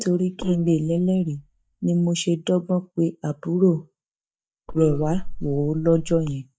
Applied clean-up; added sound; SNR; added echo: neural mask model DeepFilterNet 3.